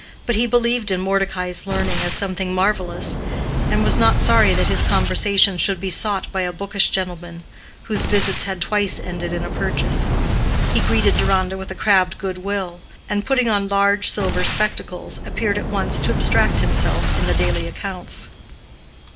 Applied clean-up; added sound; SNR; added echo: none; Boom; 1 dB; none.